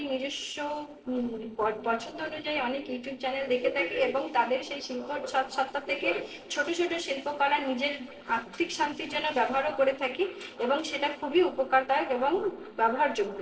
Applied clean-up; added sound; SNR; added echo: neural separator model SepFormer DNS4.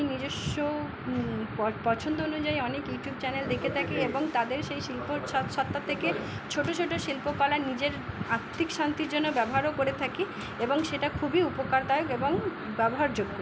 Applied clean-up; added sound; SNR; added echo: none; none; none; none.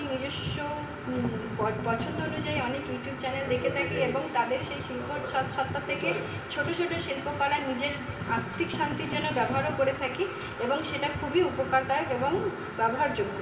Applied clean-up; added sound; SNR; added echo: none; Strum; 7 dB; reverberation time 2.9 s.